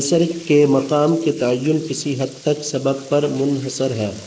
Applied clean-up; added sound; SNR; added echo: neural mask model Resemble Enhance denoiser.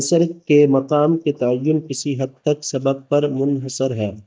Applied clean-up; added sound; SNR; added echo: neural mask model DeepFilterNet 3.